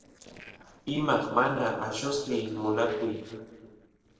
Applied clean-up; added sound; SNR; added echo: neural separator model SepFormer DNS4.